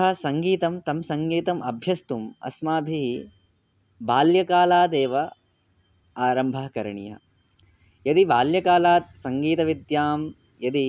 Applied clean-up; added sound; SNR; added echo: none; none; none; none.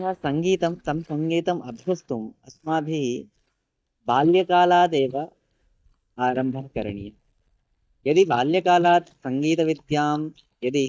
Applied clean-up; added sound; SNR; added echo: neural mask model DeepFilterNet 3.